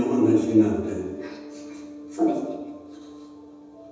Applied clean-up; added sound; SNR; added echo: none; none; none; reverberation time 1.1 s.